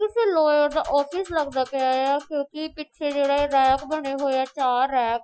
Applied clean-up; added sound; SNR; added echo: classical method Wiener filter.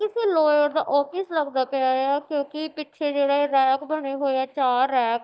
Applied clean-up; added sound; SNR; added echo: neural mask model DeepFilterNet 3.